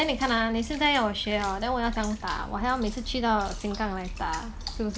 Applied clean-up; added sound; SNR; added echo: none; Bathtub (filling or washing) / Water; 18 dB; none.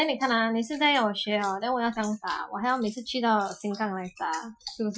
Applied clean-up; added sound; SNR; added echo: classical method Wiener filter.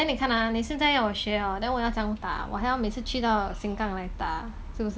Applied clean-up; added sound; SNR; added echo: none; none; none; none.